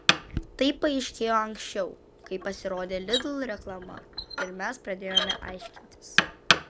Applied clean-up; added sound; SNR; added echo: none; Knock; -1 dB; none.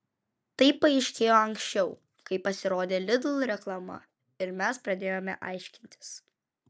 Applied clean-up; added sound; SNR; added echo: none; none; none; none.